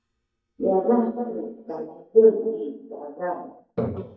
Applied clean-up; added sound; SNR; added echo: neural mask model DeepFilterNet 3.